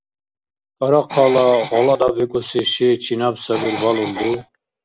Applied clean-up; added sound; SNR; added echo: none; Cough; 9 dB; none.